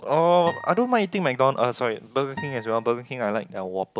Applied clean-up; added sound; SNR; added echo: none; Acoustic guitar; 19 dB; none.